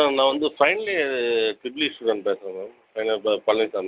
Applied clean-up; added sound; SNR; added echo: none; none; none; none.